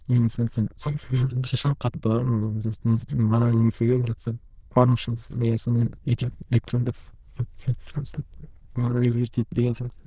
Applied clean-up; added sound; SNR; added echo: neural diffusion model UNIVERSE++.